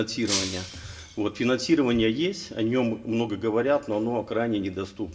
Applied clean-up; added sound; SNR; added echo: none; Shatter; 9 dB; reverberation time 0.1 s.